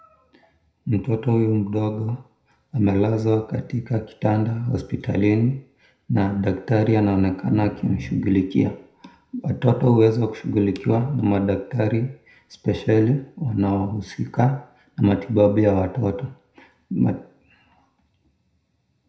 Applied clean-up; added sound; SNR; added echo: none; none; none; reverberation time 0.5 s.